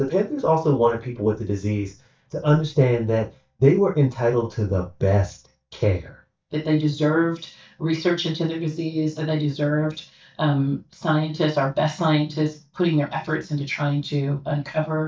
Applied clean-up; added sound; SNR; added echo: neural mask model DeepFilterNet 3.